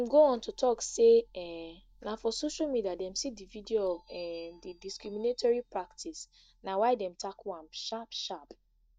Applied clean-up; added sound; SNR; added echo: neural mask model DeepFilterNet 3.